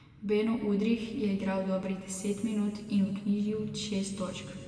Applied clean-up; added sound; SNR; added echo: none; none; none; reverberation time 2.2 s.